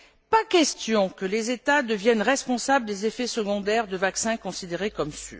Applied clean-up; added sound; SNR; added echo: none; none; none; none.